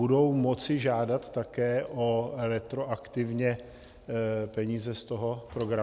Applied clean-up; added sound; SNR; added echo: none; none; none; none.